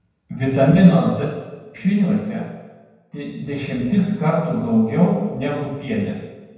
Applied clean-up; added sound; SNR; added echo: none; none; none; reverberation time 1.1 s.